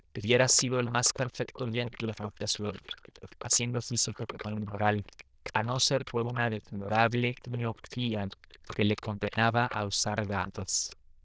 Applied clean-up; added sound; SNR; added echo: neural diffusion model UNIVERSE++.